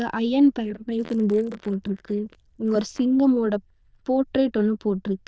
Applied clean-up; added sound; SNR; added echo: neural diffusion model UNIVERSE++.